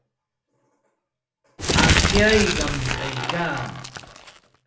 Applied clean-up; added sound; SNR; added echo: none; Crumpling, crinkling; -3 dB; reverberation time 0.3 s.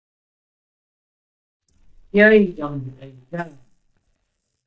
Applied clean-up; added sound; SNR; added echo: neural mask model DeepFilterNet 3.